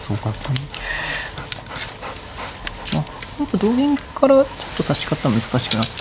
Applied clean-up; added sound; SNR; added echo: none; Dog; 16 dB; none.